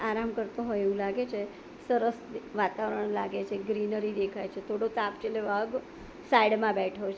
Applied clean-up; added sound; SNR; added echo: none; none; none; none.